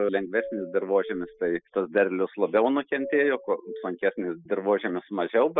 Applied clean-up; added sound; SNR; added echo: classical method spectral subtraction.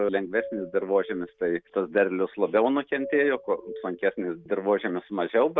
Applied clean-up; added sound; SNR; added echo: neural mask model RNNoise.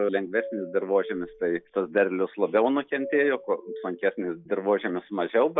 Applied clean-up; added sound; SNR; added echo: classical method log-MMSE.